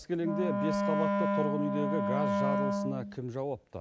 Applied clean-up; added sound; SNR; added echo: none; Wind instrument, woodwind instrument; -4 dB; none.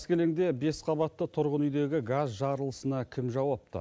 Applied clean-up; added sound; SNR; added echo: none; none; none; none.